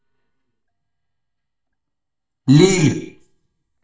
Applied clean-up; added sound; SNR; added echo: neural mask model DeepFilterNet 3.